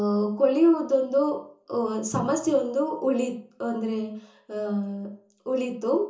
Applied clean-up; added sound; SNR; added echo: none; none; none; reverberation time 0.8 s.